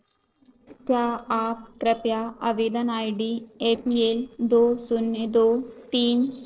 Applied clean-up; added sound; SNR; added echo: neural separator model SepFormer DNS4.